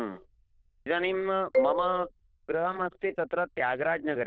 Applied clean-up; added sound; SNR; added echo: neural diffusion model UNIVERSE++.